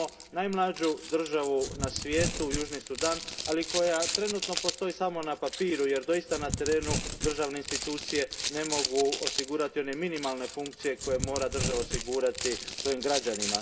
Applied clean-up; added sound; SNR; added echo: none; Crumpling, crinkling; 5 dB; reverberation time 0.3 s.